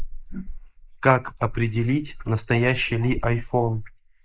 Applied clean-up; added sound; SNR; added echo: neural mask model Resemble Enhance denoiser.